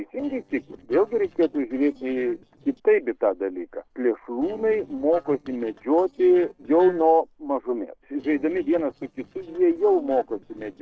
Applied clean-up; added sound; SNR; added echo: neural separator model SepFormer DNS4.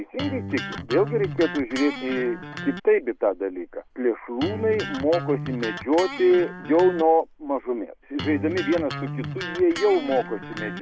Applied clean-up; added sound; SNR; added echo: none; Electric guitar; 9 dB; none.